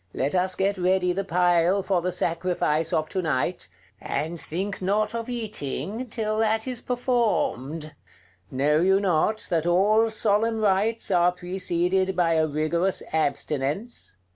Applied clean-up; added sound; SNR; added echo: none; none; none; none.